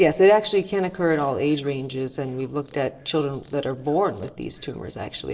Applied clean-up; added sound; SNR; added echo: neural separator model SepFormer DNS4.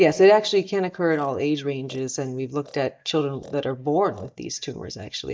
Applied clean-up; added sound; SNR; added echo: neural mask model DeepFilterNet 3.